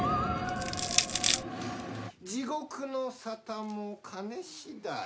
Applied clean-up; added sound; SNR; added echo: none; Crushing; -5 dB; none.